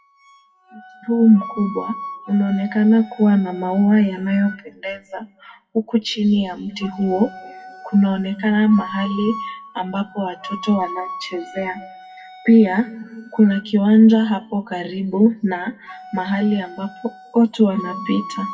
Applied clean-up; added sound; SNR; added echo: classical method WPE with log-MMSE.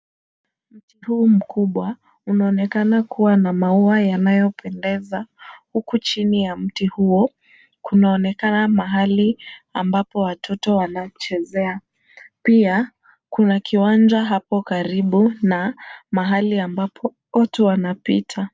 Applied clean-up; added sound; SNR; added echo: none; none; none; none.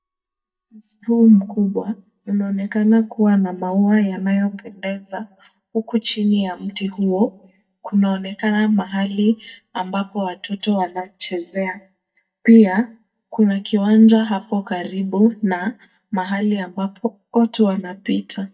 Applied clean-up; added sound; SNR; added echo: neural mask model DeepFilterNet 3.